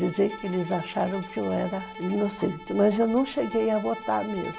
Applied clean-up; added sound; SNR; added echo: none; Bowed string instrument; 14 dB; none.